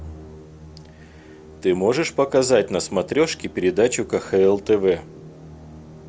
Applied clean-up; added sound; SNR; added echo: none; Musical instrument; 19 dB; none.